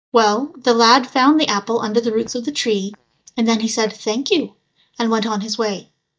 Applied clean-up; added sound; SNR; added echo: neural mask model DeepFilterNet 3.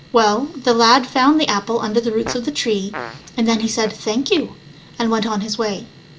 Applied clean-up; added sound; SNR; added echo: none; Fart; 18 dB; none.